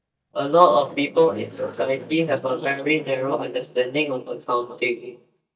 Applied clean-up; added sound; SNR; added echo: neural mask model DeepFilterNet 3.